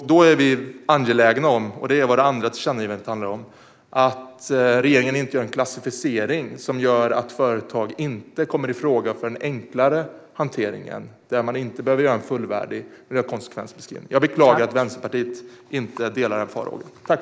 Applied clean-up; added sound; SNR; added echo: none; none; none; none.